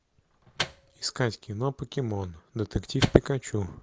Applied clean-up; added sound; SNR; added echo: none; Microwave oven; 10 dB; none.